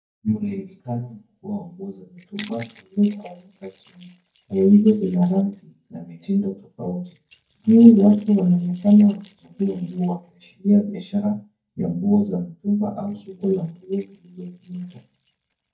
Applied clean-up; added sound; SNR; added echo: neural mask model DeepFilterNet 3.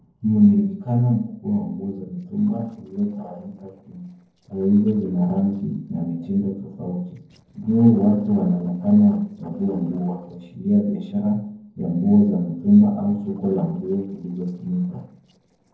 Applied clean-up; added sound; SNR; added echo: neural separator model SepFormer DNS4.